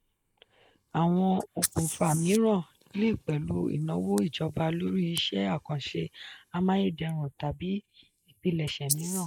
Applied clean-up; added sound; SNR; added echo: neural mask model Resemble Enhance denoiser.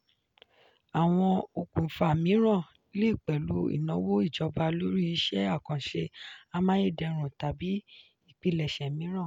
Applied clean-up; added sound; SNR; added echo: none; none; none; none.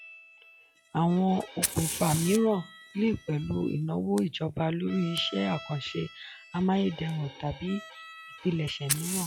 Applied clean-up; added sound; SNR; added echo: classical method log-MMSE.